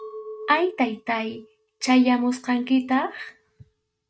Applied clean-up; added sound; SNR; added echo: neural mask model RNNoise.